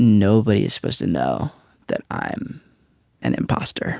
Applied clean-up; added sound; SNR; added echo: none; none; none; none.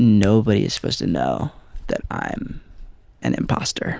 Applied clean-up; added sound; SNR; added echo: neural mask model Resemble Enhance denoiser.